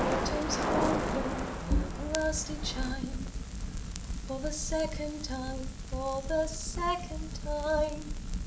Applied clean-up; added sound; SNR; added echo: none; Crackle; -1 dB; none.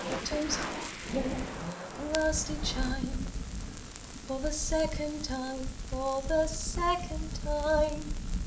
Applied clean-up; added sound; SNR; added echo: neural mask model Resemble Enhance denoiser.